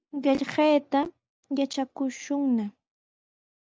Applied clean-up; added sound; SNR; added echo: none; none; none; none.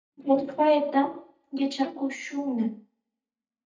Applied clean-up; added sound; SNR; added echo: neural mask model DeepFilterNet 3.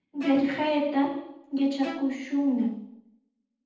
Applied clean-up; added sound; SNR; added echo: neural separator model SepFormer DNS4.